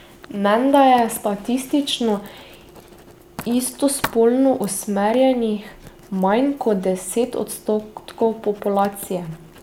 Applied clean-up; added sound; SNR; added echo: none; Writing; 20 dB; none.